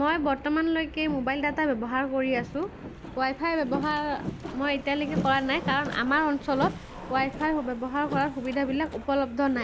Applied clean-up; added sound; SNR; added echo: none; Boat, Water vehicle; 10 dB; none.